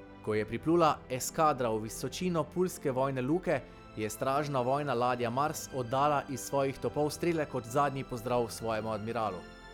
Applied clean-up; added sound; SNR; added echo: none; Musical instrument; 17 dB; none.